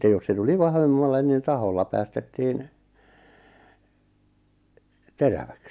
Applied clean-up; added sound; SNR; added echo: none; none; none; none.